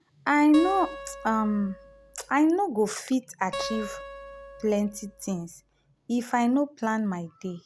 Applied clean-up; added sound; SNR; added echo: none; Acoustic guitar; 14 dB; none.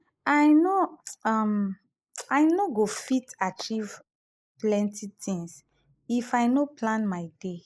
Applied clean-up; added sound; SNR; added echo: neural mask model Resemble Enhance denoiser.